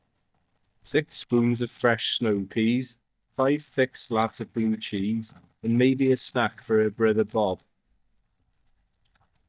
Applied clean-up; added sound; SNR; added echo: neural mask model DeepFilterNet 3.